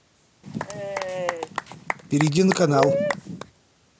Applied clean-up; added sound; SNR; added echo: none; Applause / Cheering / Clapping; 3 dB; none.